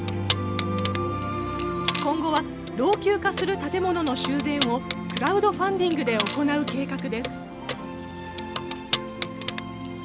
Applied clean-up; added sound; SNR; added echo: none; Keys jangling; 6 dB; none.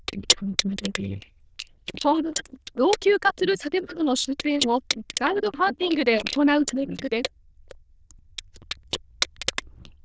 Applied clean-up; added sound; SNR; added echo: neural diffusion model UNIVERSE++.